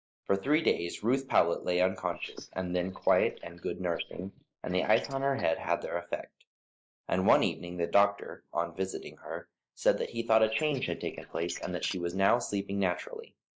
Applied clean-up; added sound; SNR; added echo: neural mask model Resemble Enhance denoiser.